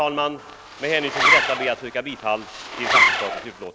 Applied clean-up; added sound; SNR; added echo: none; Zipper (clothing); -4 dB; none.